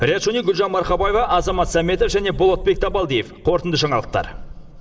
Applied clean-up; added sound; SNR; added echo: none; none; none; reverberation time 2.2 s.